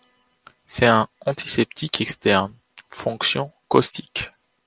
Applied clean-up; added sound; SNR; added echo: none; none; none; none.